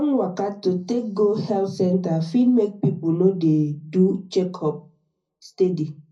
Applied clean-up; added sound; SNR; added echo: none; none; none; reverberation time 0.4 s.